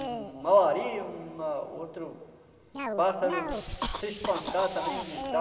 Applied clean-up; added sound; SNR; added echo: none; Cough; 7 dB; reverberation time 2.2 s.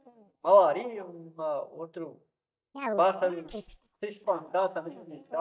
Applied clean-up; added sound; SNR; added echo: neural mask model DeepFilterNet 3.